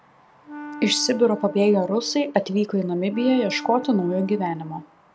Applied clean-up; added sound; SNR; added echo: none; Wind instrument, woodwind instrument; 16 dB; none.